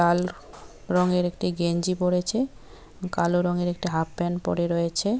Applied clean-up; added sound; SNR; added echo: none; none; none; none.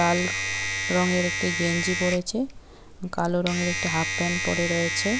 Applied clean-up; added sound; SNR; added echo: none; Domestic sounds, home sounds; 2 dB; none.